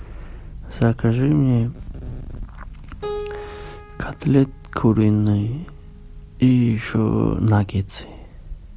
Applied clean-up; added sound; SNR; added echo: none; Keyboard (musical); 19 dB; none.